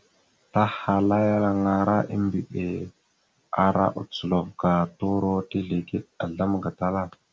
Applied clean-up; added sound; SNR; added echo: none; none; none; none.